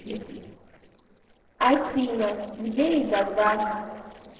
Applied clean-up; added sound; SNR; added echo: neural separator model SepFormer DNS4.